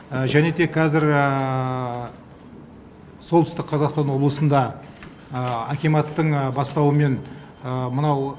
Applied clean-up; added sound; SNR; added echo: none; none; none; none.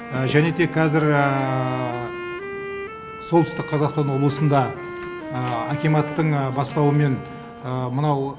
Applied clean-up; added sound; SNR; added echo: none; Wind instrument, woodwind instrument; 11 dB; none.